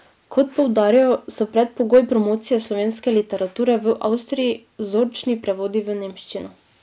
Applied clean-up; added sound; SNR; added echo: none; none; none; none.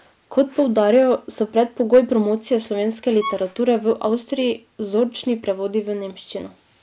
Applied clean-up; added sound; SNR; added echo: none; Bowed string instrument; 15 dB; none.